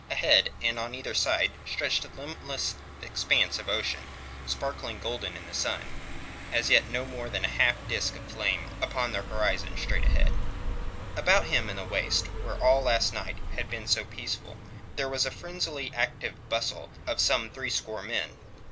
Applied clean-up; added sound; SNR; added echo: none; Car passing by; 3 dB; none.